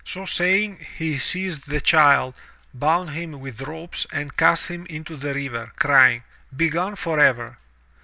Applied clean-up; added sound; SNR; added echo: none; none; none; none.